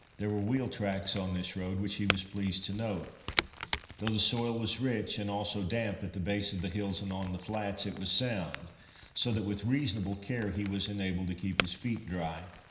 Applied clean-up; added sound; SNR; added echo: none; Crack / Crackle; 8 dB; reverberation time 0.9 s.